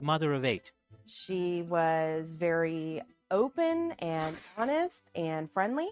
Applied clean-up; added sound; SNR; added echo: neural mask model RNNoise.